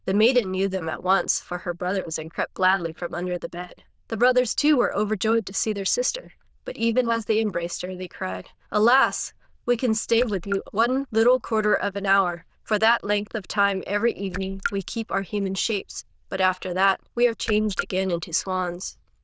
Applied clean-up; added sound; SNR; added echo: neural diffusion model UNIVERSE++.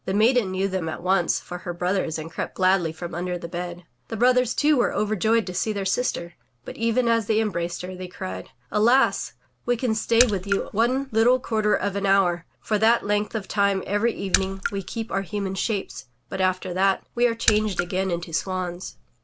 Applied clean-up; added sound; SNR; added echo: none; Raindrop / Splash, splatter; 8 dB; none.